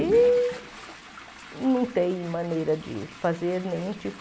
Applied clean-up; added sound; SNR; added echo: none; Toilet flush / Water; 16 dB; none.